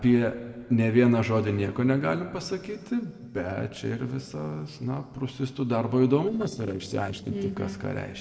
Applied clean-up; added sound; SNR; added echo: neural separator model SepFormer DNS4.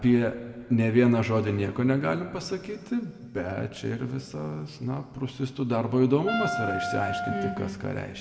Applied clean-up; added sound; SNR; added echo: none; Wind instrument, woodwind instrument; 5 dB; reverberation time 1.9 s.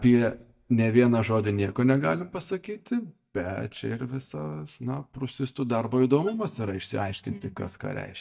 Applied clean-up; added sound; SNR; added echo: neural mask model DeepFilterNet 3.